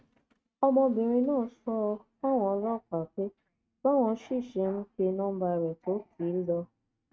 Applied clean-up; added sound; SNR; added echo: neural mask model RNNoise.